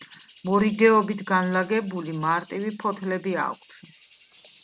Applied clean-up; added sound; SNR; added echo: none; Bird; 17 dB; none.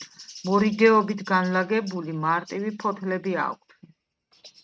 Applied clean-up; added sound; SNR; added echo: neural mask model RNNoise.